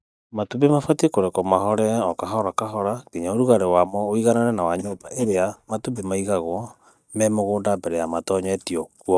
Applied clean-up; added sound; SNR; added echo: neural mask model DeepFilterNet 3.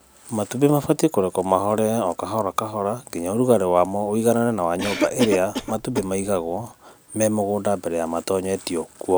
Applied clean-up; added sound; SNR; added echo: none; Cough; 9 dB; none.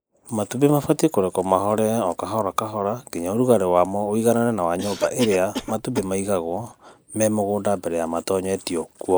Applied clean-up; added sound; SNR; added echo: neural mask model Resemble Enhance denoiser.